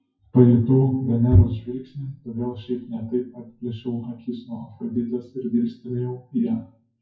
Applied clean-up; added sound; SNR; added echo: classical method WPE with log-MMSE.